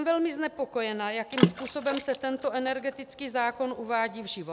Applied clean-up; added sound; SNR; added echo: none; Water / Splash, splatter; 2 dB; none.